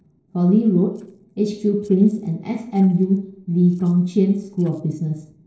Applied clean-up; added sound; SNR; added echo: neural separator model SepFormer DNS4.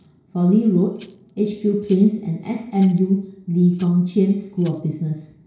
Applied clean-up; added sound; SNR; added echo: none; Rattle (instrument); 17 dB; reverberation time 0.6 s.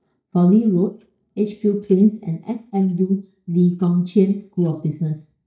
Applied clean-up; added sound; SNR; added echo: neural mask model DeepFilterNet 3.